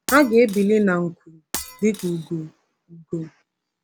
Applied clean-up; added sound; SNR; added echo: none; Shatter; 15 dB; none.